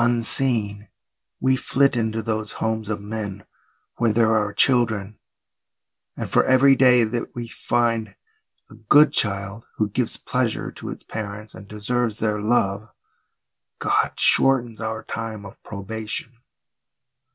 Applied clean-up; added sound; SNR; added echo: none; none; none; none.